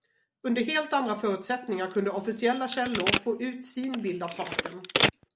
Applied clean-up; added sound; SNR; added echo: none; Telephone; 3 dB; none.